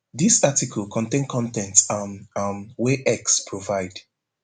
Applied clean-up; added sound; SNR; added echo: none; none; none; none.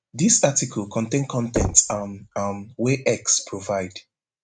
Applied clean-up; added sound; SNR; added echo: neural mask model RNNoise.